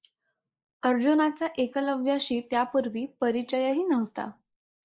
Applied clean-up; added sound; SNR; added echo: neural mask model Resemble Enhance denoiser.